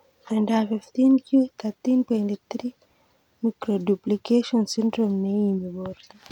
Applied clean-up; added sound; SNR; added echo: none; none; none; none.